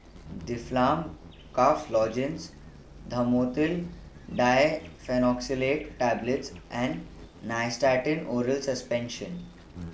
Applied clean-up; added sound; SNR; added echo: none; Insect; 19 dB; none.